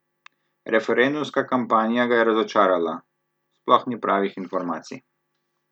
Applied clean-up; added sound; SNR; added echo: none; none; none; none.